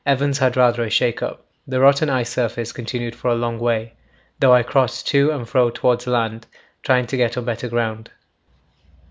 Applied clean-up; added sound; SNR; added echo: none; none; none; none.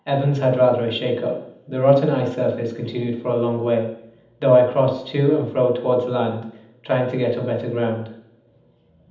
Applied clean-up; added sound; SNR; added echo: none; none; none; reverberation time 0.8 s.